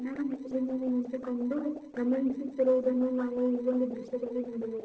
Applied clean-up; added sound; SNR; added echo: neural separator model SepFormer DNS4.